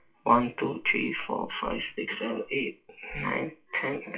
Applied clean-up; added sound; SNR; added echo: classical method WPE with log-MMSE.